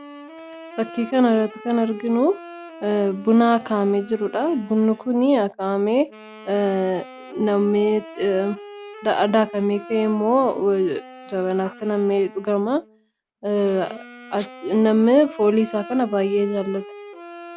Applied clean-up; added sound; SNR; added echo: none; Wind instrument, woodwind instrument; 18 dB; none.